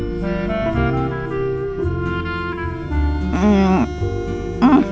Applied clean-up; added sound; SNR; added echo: none; Bell / Train + Bowed string instrument; 14 dB; none.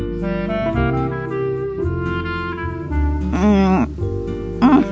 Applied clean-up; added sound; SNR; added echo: none; none; none; none.